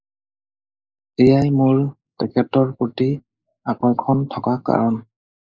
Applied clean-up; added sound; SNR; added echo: neural mask model Resemble Enhance denoiser.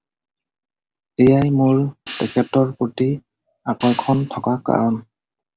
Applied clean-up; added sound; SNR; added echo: none; Hi-hat; 15 dB; none.